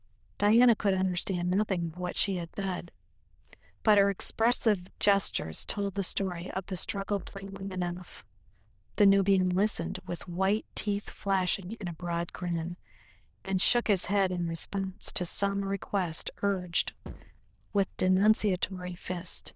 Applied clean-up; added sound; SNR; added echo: neural diffusion model UNIVERSE++.